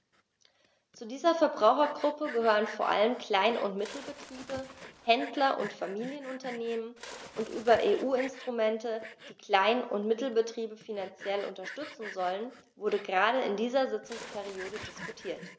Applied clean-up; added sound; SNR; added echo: none; Sawing + Bird; 17 dB; none.